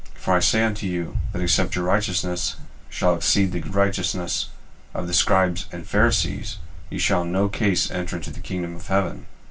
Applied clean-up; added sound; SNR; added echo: none; Boom; 10 dB; reverberation time 0.2 s.